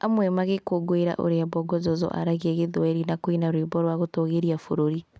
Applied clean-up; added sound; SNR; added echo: none; none; none; none.